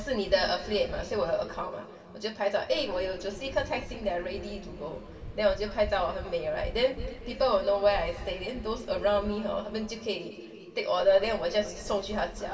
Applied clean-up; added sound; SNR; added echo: none; Waves, surf; 13 dB; reverberation time 2.5 s.